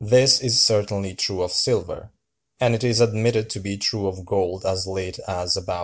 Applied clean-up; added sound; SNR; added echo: none; none; none; none.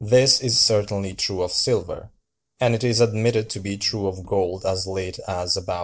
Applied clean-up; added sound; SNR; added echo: neural separator model SepFormer DNS4.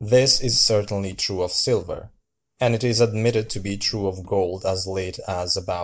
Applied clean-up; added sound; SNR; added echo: neural mask model Resemble Enhance denoiser.